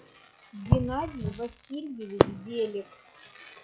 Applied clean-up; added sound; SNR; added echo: classical method log-MMSE.